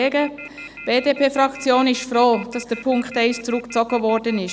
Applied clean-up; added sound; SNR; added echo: none; Telephone; 17 dB; none.